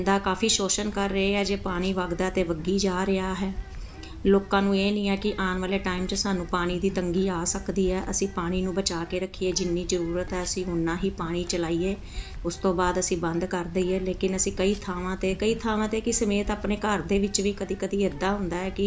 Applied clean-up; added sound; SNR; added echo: none; Bird; 12 dB; none.